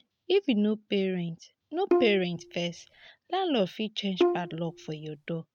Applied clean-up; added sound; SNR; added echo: neural mask model RNNoise.